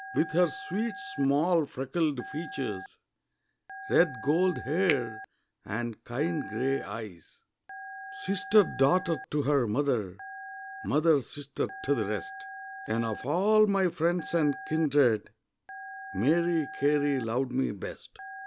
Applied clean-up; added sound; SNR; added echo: none; Finger snapping + Telephone; 14 dB; none.